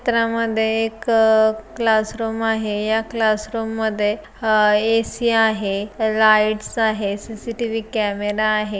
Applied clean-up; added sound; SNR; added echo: none; none; none; none.